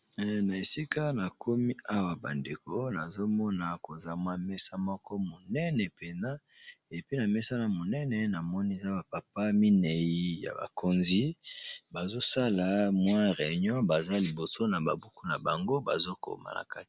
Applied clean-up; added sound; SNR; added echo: none; none; none; none.